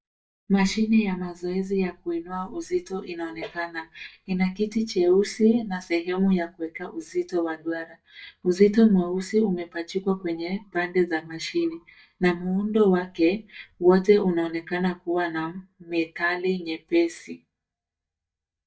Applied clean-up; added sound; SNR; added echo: neural mask model DeepFilterNet 3.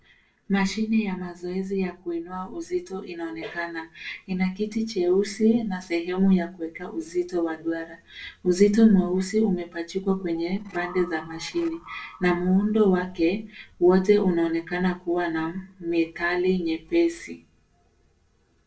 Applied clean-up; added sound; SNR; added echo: neural separator model SepFormer DNS4.